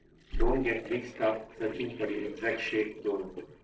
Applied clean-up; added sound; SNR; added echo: neural separator model SepFormer DNS4.